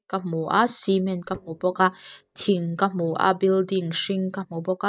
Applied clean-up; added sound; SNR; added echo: neural mask model DeepFilterNet 3.